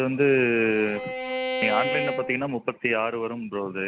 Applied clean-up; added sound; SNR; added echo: none; Bowed string instrument; 4 dB; none.